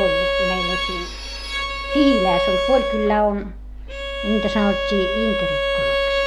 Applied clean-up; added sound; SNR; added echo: none; Bowed string instrument; 0 dB; none.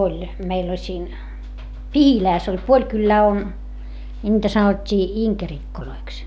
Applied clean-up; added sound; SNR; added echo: none; none; none; none.